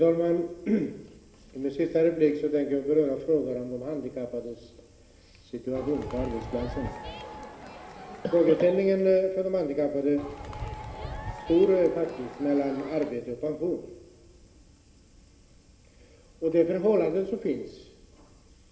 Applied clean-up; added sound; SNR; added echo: none; Crowd; 11 dB; reverberation time 1.8 s.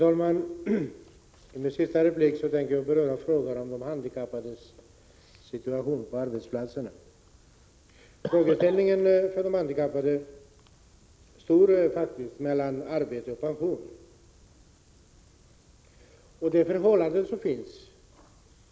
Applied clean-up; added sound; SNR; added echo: none; none; none; none.